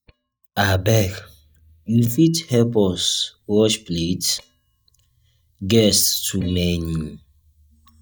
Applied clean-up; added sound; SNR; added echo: neural mask model DeepFilterNet 3.